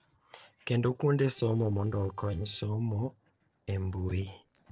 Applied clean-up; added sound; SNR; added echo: neural separator model SepFormer DNS4.